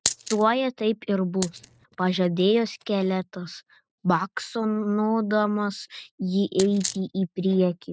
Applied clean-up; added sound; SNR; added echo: neural mask model RNNoise.